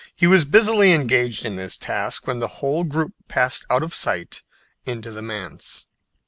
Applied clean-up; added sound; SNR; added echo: none; none; none; none.